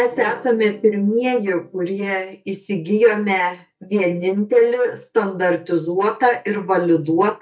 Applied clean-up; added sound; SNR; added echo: neural mask model DeepFilterNet 3.